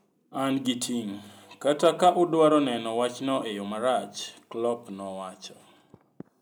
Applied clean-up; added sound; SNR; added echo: none; none; none; none.